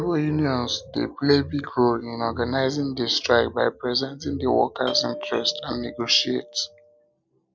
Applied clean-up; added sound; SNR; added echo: none; Doorbell; 13 dB; none.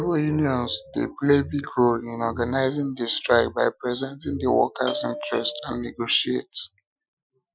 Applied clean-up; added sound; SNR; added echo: classical method Wiener filter.